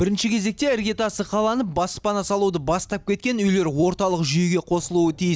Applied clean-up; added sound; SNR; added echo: none; none; none; none.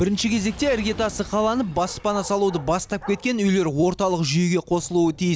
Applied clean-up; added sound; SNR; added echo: none; Bark + Fire; 20 dB; none.